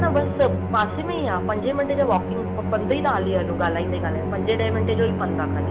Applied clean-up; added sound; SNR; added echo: none; Musical instrument; 1 dB; none.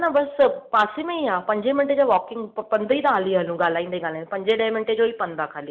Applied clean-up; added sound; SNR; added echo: none; none; none; none.